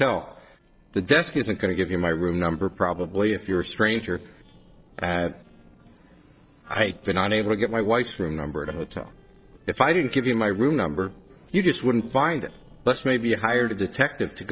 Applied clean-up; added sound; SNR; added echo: neural separator model SepFormer DNS4.